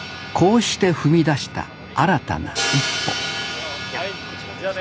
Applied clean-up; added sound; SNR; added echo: none; Crash cymbal; 8 dB; none.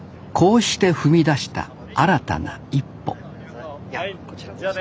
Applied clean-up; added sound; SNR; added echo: none; none; none; none.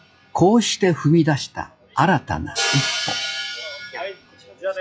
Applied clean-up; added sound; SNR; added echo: classical method log-MMSE.